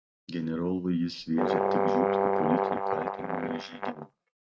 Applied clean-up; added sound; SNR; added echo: neural mask model RNNoise.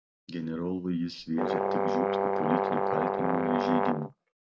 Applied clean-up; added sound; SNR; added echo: none; Brass instrument; -4 dB; none.